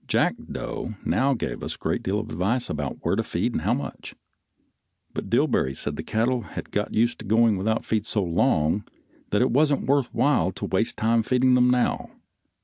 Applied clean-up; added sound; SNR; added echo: none; none; none; none.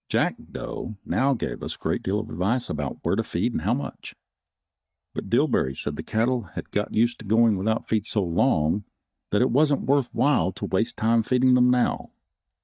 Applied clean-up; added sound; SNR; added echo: neural mask model DeepFilterNet 3.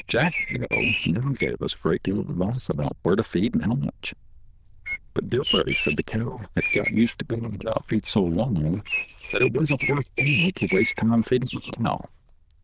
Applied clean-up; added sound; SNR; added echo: neural diffusion model UNIVERSE++.